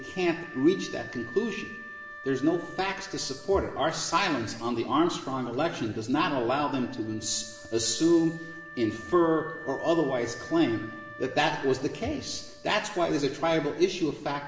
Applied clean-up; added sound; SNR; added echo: none; Wind instrument, woodwind instrument; 17 dB; reverberation time 1.0 s.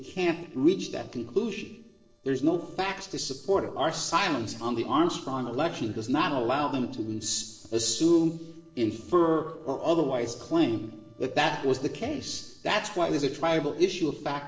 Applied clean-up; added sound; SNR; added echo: neural separator model SepFormer DNS4.